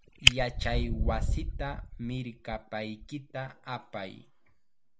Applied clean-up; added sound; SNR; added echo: none; Fire; -5 dB; none.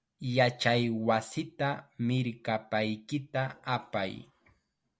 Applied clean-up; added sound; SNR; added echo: none; none; none; none.